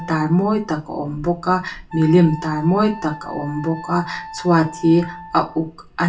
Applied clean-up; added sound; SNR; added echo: none; Wind instrument, woodwind instrument; 17 dB; reverberation time 0.2 s.